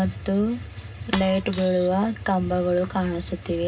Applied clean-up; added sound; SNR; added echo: none; Shatter; 12 dB; reverberation time 0.2 s.